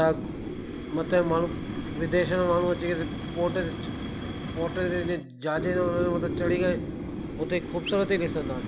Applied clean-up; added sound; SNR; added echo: none; Fire; 5 dB; none.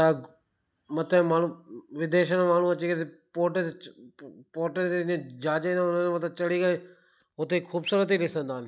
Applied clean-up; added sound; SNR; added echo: none; none; none; none.